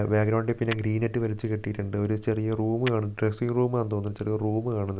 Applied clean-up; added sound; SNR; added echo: none; Tap / Hammer; 19 dB; none.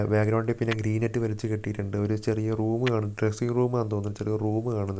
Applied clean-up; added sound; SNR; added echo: neural mask model Resemble Enhance denoiser.